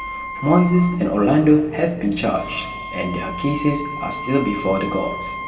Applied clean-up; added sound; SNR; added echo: none; Wind instrument, woodwind instrument; 11 dB; reverberation time 2.1 s.